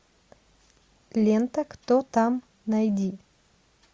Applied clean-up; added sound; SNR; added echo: none; none; none; none.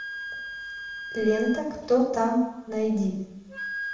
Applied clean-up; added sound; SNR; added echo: none; Wind instrument, woodwind instrument; 11 dB; reverberation time 0.8 s.